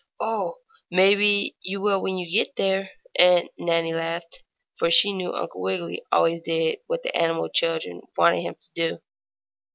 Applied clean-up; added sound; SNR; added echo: none; none; none; none.